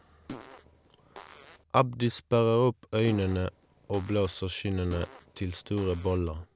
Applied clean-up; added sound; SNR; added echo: none; Fart; 18 dB; none.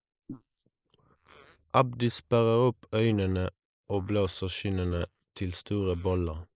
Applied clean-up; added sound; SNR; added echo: neural mask model Resemble Enhance denoiser.